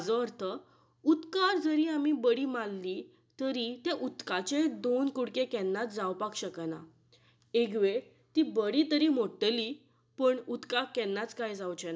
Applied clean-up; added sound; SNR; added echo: none; none; none; none.